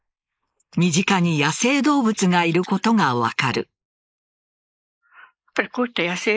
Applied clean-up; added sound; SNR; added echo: neural mask model Resemble Enhance denoiser.